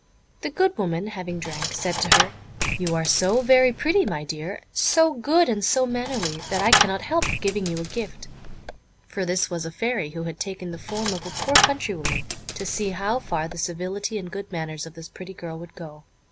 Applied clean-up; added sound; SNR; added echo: none; Coin (dropping); 2 dB; none.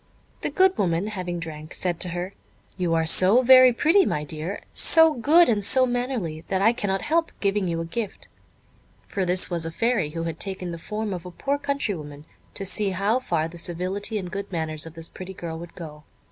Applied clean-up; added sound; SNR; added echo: none; none; none; none.